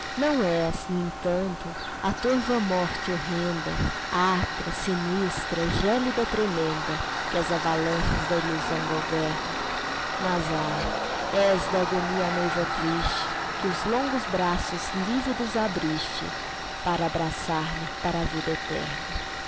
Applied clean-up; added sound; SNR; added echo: none; Tools; 3 dB; none.